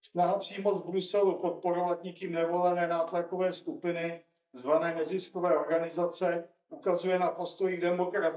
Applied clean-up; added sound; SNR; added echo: neural mask model DeepFilterNet 3.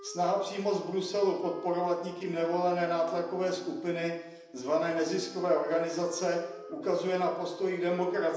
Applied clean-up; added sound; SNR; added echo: none; Wind instrument, woodwind instrument; 19 dB; reverberation time 0.9 s.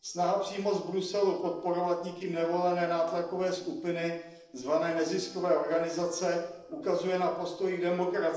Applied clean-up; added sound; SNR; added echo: neural separator model SepFormer DNS4.